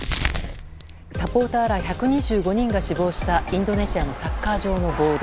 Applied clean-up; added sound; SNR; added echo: none; Crack; 8 dB; none.